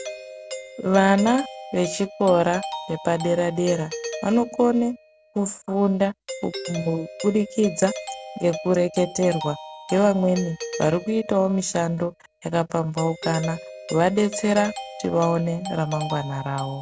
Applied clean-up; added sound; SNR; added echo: none; Doorbell; 12 dB; none.